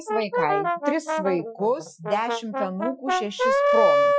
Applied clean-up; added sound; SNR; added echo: classical method Wiener filter.